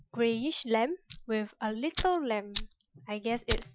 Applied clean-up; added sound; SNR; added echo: classical method Wiener filter.